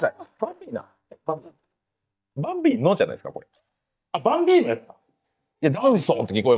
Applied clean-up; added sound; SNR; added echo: neural mask model DeepFilterNet 3.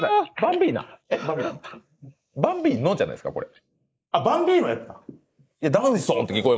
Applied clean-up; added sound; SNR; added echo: neural mask model Resemble Enhance denoiser.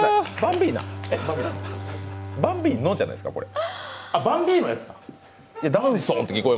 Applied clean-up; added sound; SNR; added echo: none; Bowed string instrument; 13 dB; none.